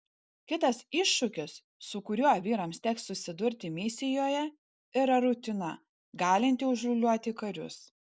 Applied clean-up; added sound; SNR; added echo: none; none; none; none.